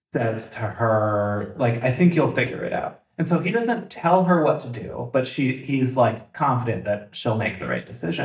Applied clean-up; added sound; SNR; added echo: neural mask model DeepFilterNet 3.